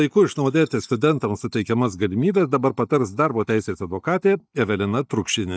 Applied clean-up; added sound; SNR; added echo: neural mask model DeepFilterNet 3.